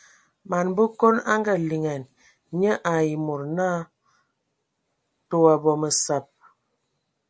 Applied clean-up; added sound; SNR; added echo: none; none; none; none.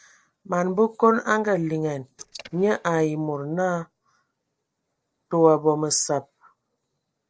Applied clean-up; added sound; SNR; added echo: neural separator model SepFormer DNS4.